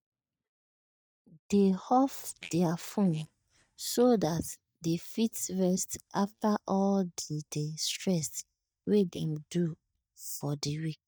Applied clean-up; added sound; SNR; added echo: neural mask model DeepFilterNet 3.